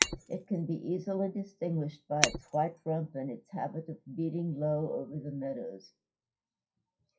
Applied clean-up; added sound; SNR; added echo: classical method WPE with log-MMSE.